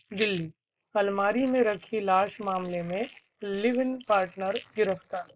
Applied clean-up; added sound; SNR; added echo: neural mask model Resemble Enhance denoiser.